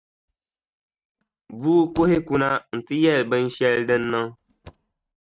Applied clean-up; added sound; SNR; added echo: neural mask model RNNoise.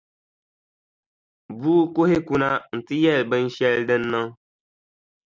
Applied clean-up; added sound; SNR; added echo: none; none; none; none.